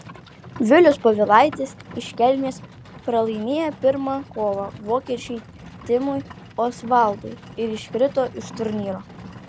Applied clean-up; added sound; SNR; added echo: none; Livestock, farm animals, working animals; 18 dB; none.